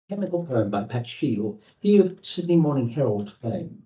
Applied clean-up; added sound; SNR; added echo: neural mask model DeepFilterNet 3.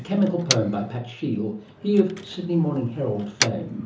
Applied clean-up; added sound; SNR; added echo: none; Motor vehicle (road); 8 dB; reverberation time 0.8 s.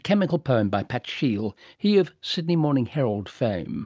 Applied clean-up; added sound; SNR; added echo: none; none; none; none.